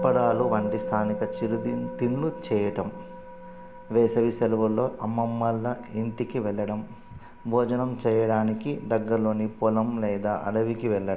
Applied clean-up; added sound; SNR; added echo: none; Musical instrument; 11 dB; none.